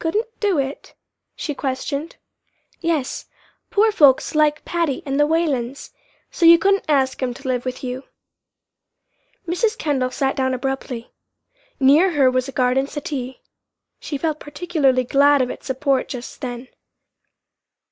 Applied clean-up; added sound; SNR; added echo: neural mask model Resemble Enhance denoiser.